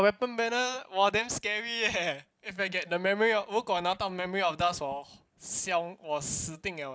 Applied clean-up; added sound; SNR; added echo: none; none; none; none.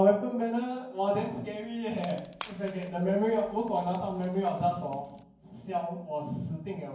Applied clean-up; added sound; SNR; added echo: none; Wood; 15 dB; reverberation time 0.9 s.